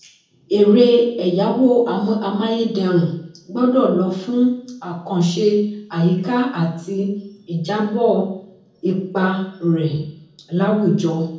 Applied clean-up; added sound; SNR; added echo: none; none; none; reverberation time 0.7 s.